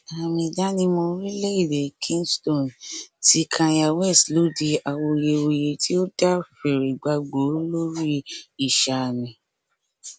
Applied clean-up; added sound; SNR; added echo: none; none; none; none.